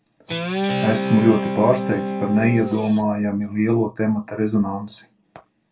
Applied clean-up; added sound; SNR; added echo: none; Guitar; 4 dB; reverberation time 0.2 s.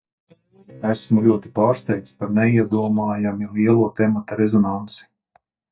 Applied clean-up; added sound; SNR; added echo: neural mask model DeepFilterNet 3.